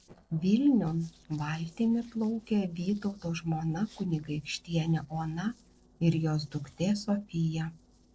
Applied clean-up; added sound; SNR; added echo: neural separator model SepFormer DNS4.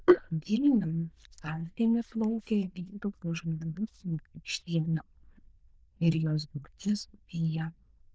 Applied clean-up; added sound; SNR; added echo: neural diffusion model UNIVERSE++.